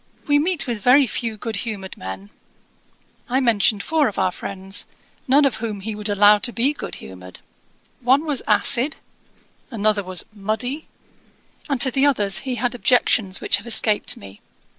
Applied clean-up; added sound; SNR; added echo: none; none; none; none.